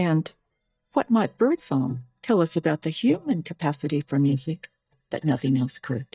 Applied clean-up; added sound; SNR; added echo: neural mask model DeepFilterNet 3.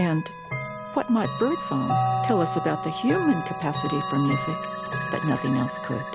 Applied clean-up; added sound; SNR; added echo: none; Chime / Clock; 3 dB; none.